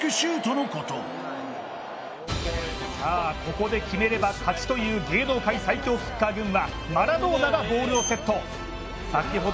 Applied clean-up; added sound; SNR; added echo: none; none; none; none.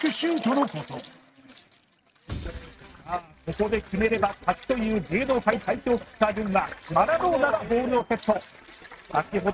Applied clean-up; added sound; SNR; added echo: neural mask model RNNoise.